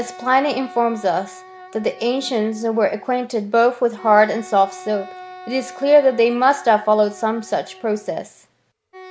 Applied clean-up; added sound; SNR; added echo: none; Wind instrument, woodwind instrument; 20 dB; none.